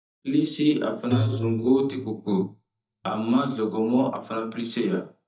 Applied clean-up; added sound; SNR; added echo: neural mask model DeepFilterNet 3.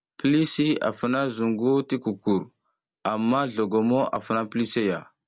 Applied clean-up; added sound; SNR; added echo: none; none; none; none.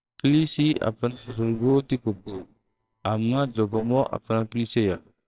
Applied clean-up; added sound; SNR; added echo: neural separator model SepFormer WHAMR!.